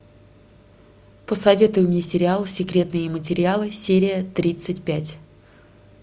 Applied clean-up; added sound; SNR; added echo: none; none; none; none.